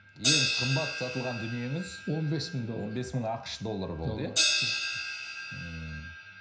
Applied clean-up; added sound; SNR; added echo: none; Crash cymbal; -1 dB; reverberation time 0.5 s.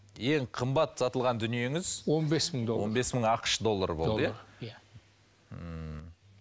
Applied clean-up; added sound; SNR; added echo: none; none; none; none.